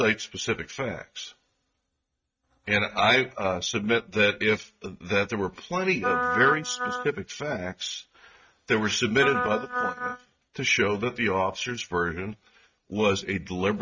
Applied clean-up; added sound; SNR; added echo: neural mask model RNNoise.